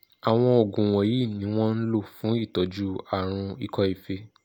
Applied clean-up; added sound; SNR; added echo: none; none; none; none.